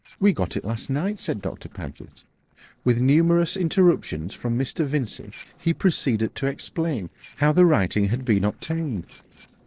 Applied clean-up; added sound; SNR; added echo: neural separator model SepFormer DNS4.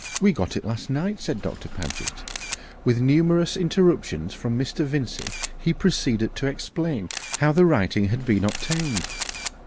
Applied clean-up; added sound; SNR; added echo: none; Camera + Engine starting / Bus; 11 dB; none.